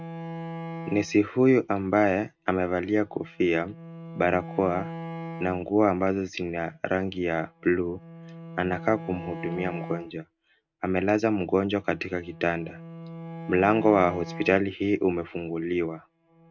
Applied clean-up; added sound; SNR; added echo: neural mask model RNNoise.